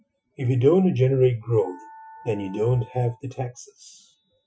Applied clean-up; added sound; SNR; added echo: classical method Wiener filter.